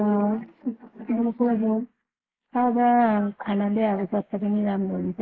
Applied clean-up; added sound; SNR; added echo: neural mask model Resemble Enhance denoiser.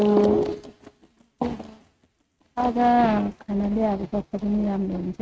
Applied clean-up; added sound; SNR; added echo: neural mask model RNNoise.